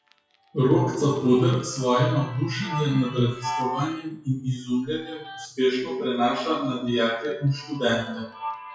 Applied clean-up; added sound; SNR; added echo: classical method WPE with log-MMSE.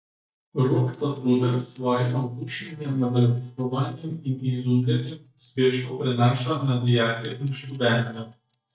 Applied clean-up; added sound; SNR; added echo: neural mask model DeepFilterNet 3.